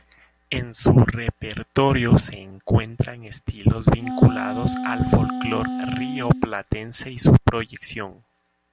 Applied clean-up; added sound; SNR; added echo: none; Wind instrument, woodwind instrument; 7 dB; none.